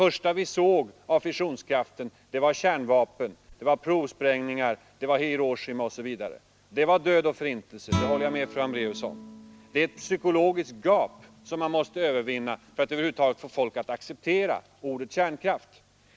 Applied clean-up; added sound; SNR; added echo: none; Guitar; 16 dB; none.